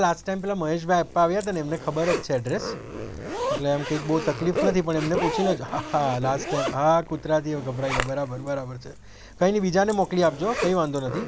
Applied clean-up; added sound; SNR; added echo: none; Zipper (clothing); 8 dB; none.